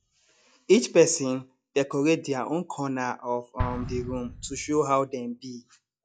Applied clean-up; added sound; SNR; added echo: classical method log-MMSE.